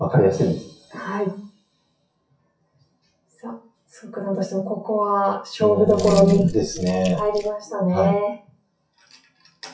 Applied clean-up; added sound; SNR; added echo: classical method WPE with log-MMSE.